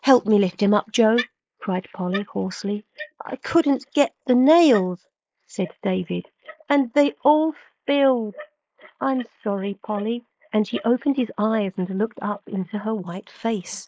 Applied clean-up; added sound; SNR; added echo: neural mask model Resemble Enhance denoiser.